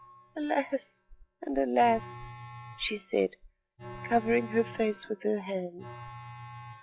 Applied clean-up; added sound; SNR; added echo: classical method log-MMSE.